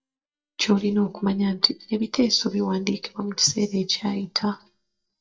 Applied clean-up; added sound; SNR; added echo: neural mask model DeepFilterNet 3.